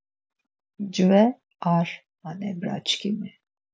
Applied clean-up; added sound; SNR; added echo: none; none; none; none.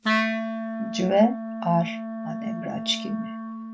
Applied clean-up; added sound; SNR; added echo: none; Wind instrument, woodwind instrument; 2 dB; reverberation time 0.2 s.